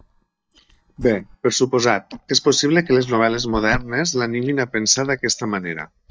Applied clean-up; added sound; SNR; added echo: neural mask model DeepFilterNet 3.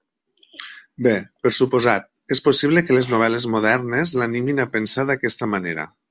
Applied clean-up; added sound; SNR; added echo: none; none; none; none.